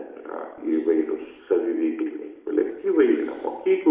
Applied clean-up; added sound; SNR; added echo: none; none; none; reverberation time 0.8 s.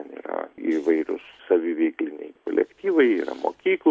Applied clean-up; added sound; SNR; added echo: none; none; none; none.